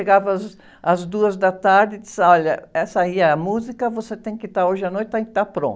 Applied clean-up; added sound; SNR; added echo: none; none; none; none.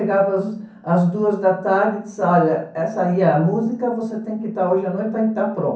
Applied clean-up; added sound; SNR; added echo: none; none; none; reverberation time 0.6 s.